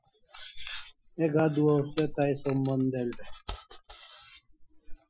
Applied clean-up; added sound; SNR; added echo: classical method Wiener filter.